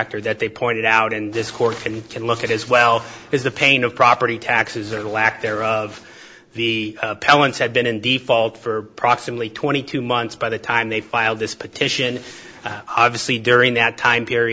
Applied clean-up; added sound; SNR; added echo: none; none; none; none.